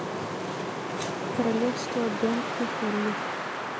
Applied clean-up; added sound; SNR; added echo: none; Wind; 0 dB; none.